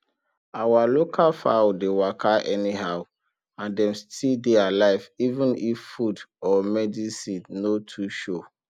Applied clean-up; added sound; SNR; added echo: none; none; none; none.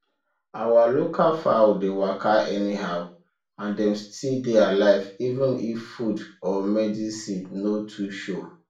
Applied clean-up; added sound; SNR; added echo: none; none; none; reverberation time 0.3 s.